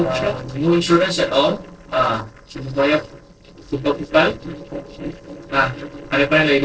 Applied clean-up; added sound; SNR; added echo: neural separator model SepFormer DNS4.